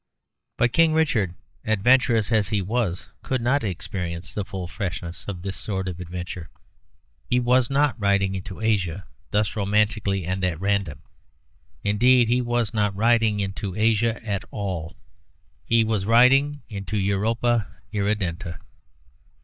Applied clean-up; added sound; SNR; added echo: neural mask model DeepFilterNet 3.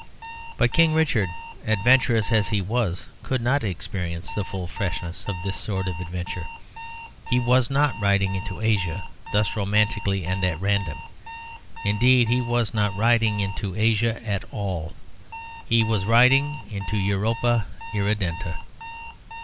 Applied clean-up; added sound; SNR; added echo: none; Alarm; 16 dB; none.